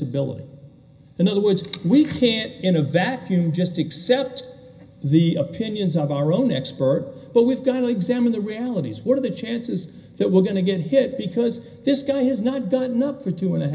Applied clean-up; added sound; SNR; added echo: none; none; none; reverberation time 0.4 s.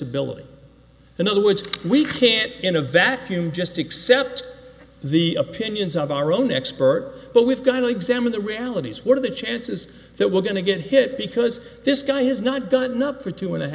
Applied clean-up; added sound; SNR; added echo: none; none; none; none.